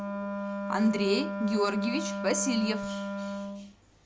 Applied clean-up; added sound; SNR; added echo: none; Wind instrument, woodwind instrument; 3 dB; none.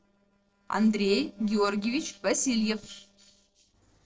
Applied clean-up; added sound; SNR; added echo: neural separator model SepFormer DNS4.